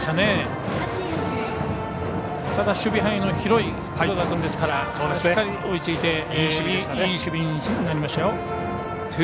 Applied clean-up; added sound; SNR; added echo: none; none; none; none.